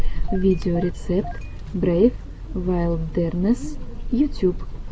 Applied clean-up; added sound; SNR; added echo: none; Engine starting / Car; 3 dB; none.